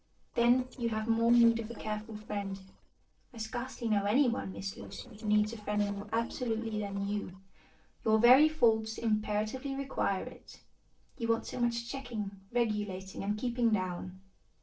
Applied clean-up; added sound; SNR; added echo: neural separator model SepFormer DNS4.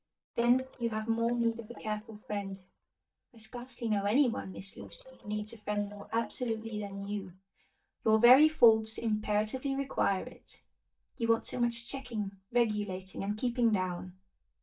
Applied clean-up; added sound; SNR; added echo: neural mask model DeepFilterNet 3.